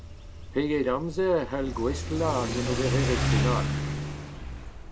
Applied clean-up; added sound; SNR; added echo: none; Accelerating, revving, vroom / Car; 0 dB; none.